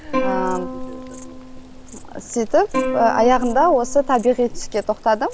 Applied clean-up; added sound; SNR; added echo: none; Plucked string instrument + Insect; 6 dB; none.